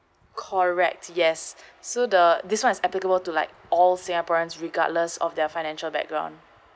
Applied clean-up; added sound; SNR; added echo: none; none; none; none.